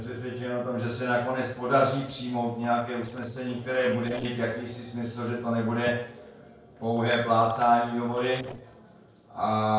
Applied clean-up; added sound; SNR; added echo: neural separator model SepFormer DNS4.